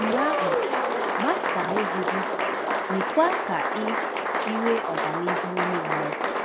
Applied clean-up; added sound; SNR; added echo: none; Applause; -4 dB; none.